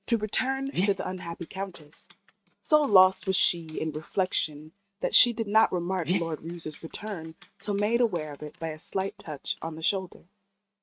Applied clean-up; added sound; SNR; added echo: neural mask model RNNoise.